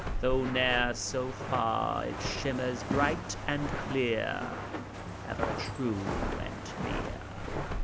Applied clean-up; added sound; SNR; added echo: none; Walk, footsteps; 2 dB; none.